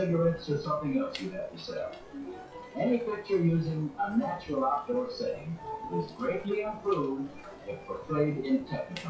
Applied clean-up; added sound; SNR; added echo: classical method WPE with log-MMSE.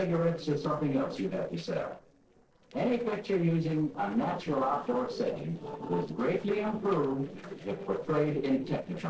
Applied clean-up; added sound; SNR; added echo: neural separator model SepFormer DNS4.